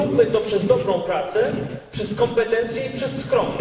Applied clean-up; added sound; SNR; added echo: none; Writing; 10 dB; reverberation time 1.2 s.